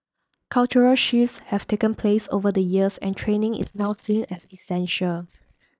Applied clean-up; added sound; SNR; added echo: neural mask model DeepFilterNet 3.